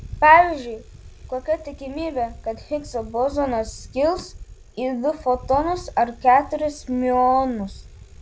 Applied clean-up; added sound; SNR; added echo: none; Bicycle; 18 dB; none.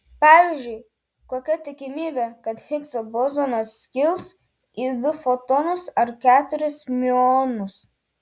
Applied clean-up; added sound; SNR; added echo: none; none; none; none.